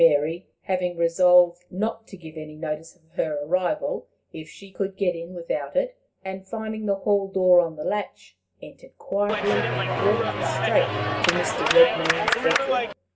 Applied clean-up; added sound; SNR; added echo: none; Clapping; 0 dB; reverberation time 0.2 s.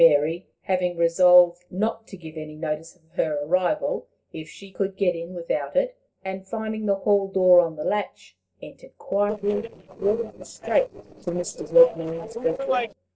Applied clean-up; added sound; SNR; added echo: neural separator model SepFormer DNS4.